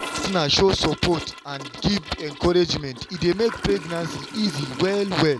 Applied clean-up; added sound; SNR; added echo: none; Toilet flush / Gurgling; 13 dB; none.